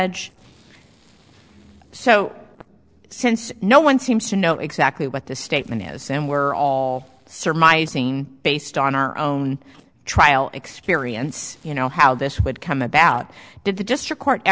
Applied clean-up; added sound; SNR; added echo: neural separator model SepFormer DNS4.